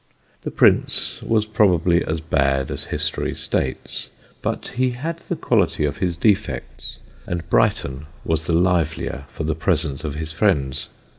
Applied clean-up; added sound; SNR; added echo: none; Idling / Car; 20 dB; none.